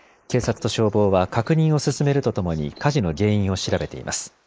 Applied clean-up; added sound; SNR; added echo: neural mask model Resemble Enhance denoiser.